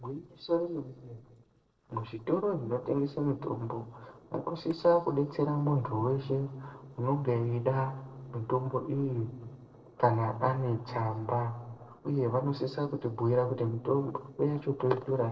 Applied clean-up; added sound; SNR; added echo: neural separator model SepFormer DNS4.